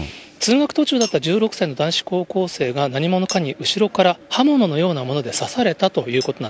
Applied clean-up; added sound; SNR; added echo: none; Chink, clink; 20 dB; none.